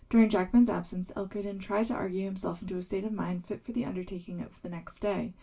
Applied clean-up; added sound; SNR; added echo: none; none; none; reverberation time 0.2 s.